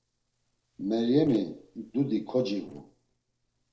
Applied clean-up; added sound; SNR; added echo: neural separator model SepFormer DNS4.